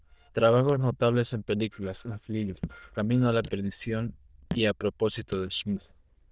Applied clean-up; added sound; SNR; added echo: neural diffusion model UNIVERSE++.